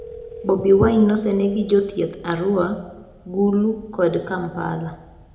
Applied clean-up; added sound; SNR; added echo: none; Telephone; 19 dB; reverberation time 0.6 s.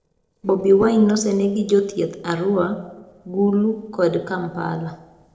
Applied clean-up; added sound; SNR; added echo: neural separator model SepFormer DNS4.